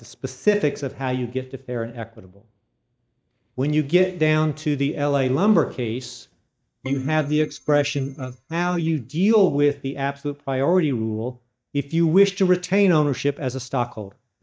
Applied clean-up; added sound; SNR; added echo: neural mask model DeepFilterNet 3.